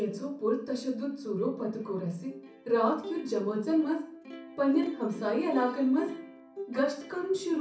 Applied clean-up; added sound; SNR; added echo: none; Plucked string instrument; 16 dB; reverberation time 0.6 s.